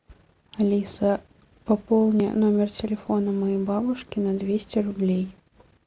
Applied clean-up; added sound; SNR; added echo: none; none; none; none.